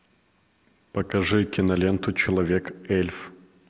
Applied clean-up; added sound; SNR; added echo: none; none; none; none.